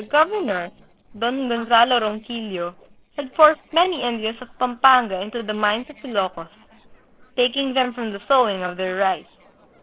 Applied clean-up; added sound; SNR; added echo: neural separator model SepFormer DNS4.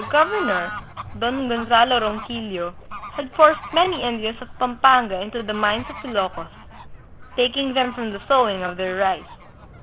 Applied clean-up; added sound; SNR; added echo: none; Bird / Fowl; 13 dB; none.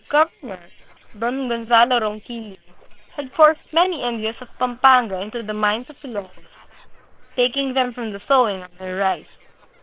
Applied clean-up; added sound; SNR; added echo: neural separator model SepFormer WHAM!.